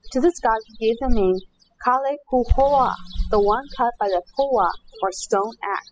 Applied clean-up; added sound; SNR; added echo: classical method spectral subtraction.